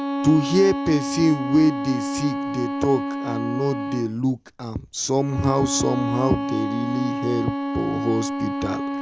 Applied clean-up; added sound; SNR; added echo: none; Bowed string instrument; 4 dB; none.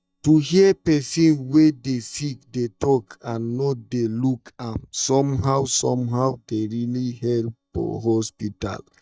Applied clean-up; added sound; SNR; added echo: neural mask model DeepFilterNet 3.